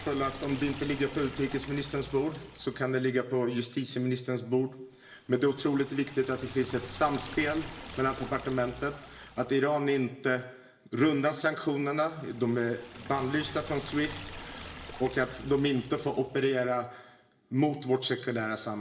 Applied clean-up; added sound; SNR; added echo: none; Liquid; 17 dB; reverberation time 0.7 s.